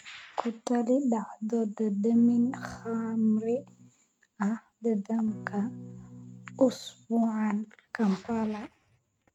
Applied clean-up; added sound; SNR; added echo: neural mask model RNNoise.